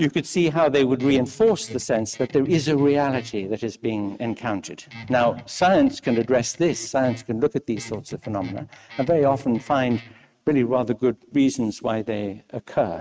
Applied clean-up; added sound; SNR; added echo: neural mask model RNNoise.